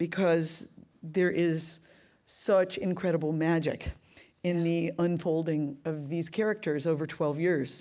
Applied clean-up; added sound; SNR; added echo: none; none; none; none.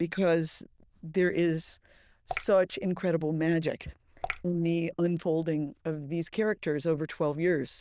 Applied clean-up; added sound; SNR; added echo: neural diffusion model UNIVERSE++.